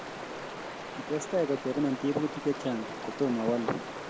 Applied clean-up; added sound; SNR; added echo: none; Stream; 7 dB; none.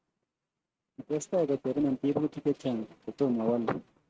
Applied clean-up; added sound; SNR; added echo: neural mask model RNNoise.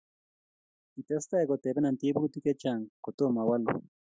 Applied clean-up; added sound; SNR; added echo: none; none; none; none.